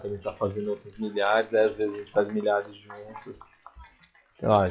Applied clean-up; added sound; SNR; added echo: classical method log-MMSE.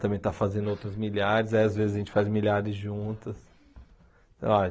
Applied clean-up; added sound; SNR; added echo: none; none; none; none.